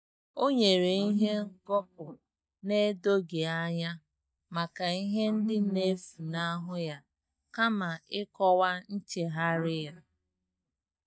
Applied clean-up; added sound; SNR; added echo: neural mask model DeepFilterNet 3.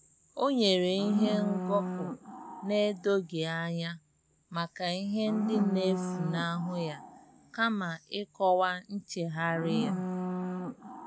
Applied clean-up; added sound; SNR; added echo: none; Livestock, farm animals, working animals; 6 dB; none.